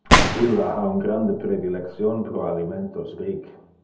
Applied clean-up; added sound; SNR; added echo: none; Gunshot, gunfire; -2 dB; reverberation time 0.8 s.